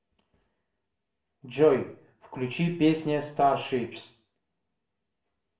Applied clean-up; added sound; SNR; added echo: none; none; none; reverberation time 0.4 s.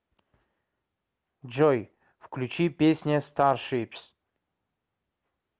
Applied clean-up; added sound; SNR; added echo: none; none; none; none.